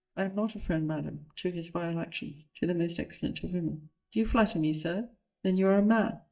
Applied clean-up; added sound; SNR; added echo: neural mask model DeepFilterNet 3.